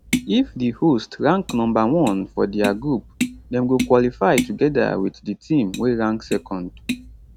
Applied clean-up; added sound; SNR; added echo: none; Tap; 10 dB; none.